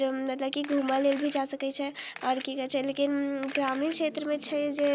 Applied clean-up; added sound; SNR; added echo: none; Camera; 17 dB; none.